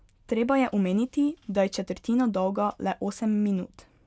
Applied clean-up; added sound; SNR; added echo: none; none; none; none.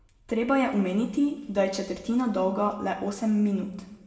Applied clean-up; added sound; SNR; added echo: none; none; none; reverberation time 0.9 s.